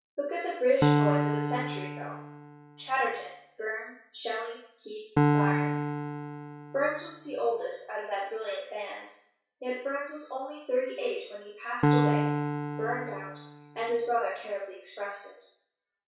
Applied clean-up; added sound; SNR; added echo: none; Piano; -3 dB; reverberation time 0.6 s.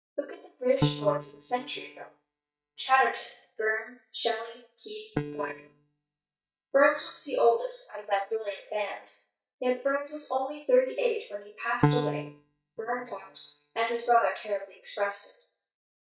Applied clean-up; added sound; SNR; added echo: neural mask model DeepFilterNet 3.